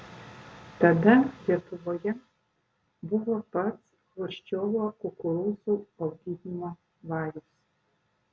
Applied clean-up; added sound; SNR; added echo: none; none; none; none.